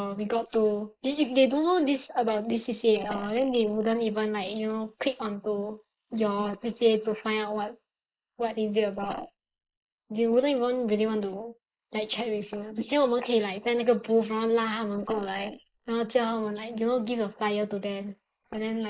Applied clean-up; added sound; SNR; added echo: neural mask model Resemble Enhance denoiser.